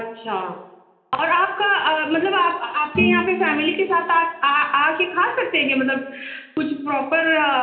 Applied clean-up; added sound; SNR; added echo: none; Bowed string instrument; 9 dB; reverberation time 0.8 s.